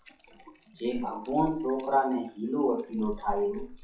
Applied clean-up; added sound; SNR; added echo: classical method WPE with log-MMSE.